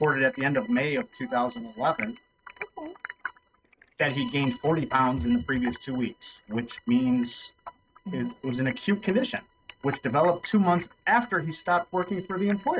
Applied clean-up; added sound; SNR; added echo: neural mask model RNNoise.